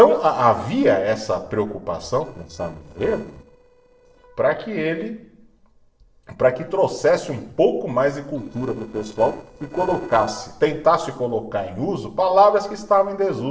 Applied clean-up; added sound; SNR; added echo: neural separator model SepFormer DNS4.